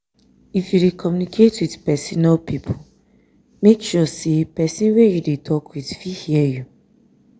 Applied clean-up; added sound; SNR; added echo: none; none; none; none.